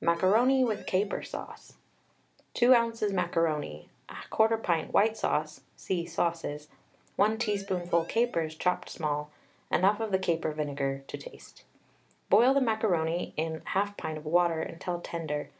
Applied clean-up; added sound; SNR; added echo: none; Siren; 18 dB; none.